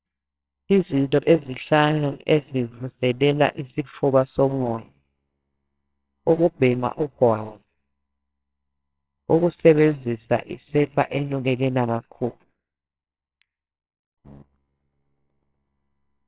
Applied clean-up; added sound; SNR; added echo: neural separator model SepFormer WHAMR!.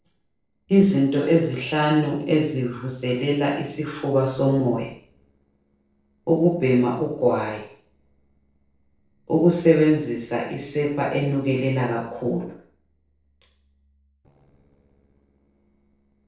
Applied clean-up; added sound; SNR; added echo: neural separator model SepFormer DNS4.